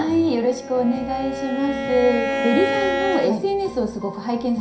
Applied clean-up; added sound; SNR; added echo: none; Bowed string instrument; 6 dB; reverberation time 0.5 s.